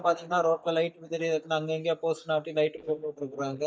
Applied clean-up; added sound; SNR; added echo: neural mask model DeepFilterNet 3.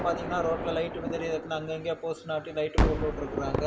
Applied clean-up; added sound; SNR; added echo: none; Gunshot, gunfire; 0 dB; none.